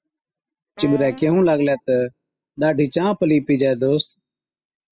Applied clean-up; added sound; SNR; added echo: classical method spectral subtraction.